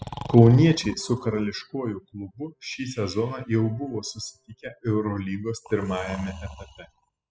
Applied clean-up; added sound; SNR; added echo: classical method spectral subtraction.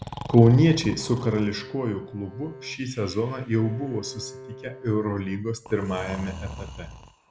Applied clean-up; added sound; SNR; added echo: none; Breathing + Bowed string instrument; 15 dB; none.